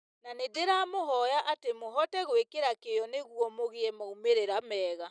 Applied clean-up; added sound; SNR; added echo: neural mask model Resemble Enhance denoiser.